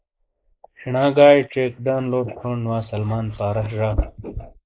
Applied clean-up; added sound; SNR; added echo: neural mask model Resemble Enhance denoiser.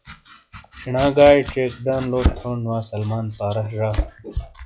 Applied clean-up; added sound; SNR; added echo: classical method log-MMSE.